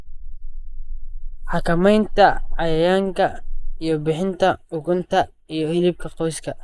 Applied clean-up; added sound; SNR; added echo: neural mask model Resemble Enhance denoiser.